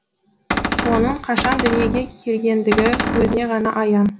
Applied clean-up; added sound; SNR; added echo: none; Cupboard open or close; 2 dB; none.